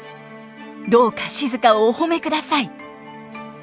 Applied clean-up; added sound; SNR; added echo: none; none; none; none.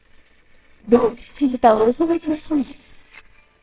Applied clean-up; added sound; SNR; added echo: neural separator model SepFormer WHAMR!.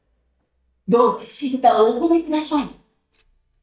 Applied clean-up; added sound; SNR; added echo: neural mask model DeepFilterNet 3.